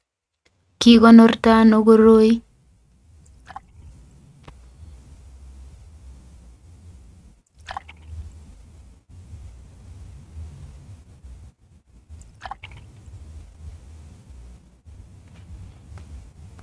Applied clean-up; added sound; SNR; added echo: neural mask model RNNoise.